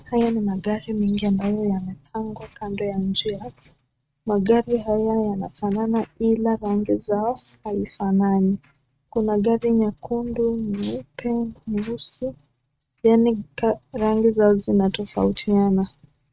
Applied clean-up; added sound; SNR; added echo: neural mask model RNNoise.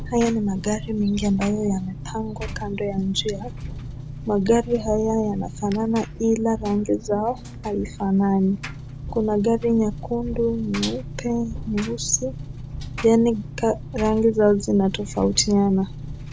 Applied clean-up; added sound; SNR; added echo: none; Engine; 10 dB; none.